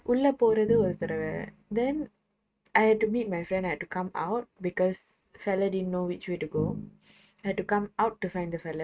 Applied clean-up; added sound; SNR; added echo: neural mask model RNNoise.